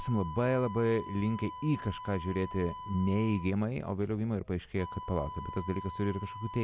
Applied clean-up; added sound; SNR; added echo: none; Wind instrument, woodwind instrument; 12 dB; none.